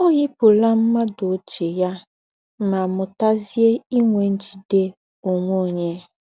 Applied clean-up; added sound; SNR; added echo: none; none; none; none.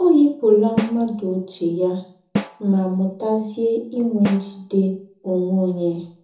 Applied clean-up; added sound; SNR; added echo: none; Snare drum; 11 dB; reverberation time 1.0 s.